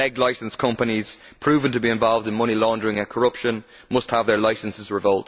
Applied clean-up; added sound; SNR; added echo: none; none; none; none.